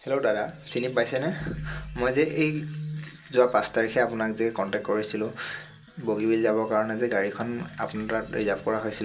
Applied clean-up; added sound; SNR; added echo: none; none; none; reverberation time 0.2 s.